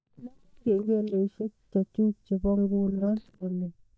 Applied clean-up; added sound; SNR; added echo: neural mask model DeepFilterNet 3.